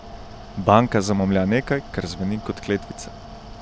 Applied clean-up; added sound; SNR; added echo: none; Mechanical fan; 15 dB; none.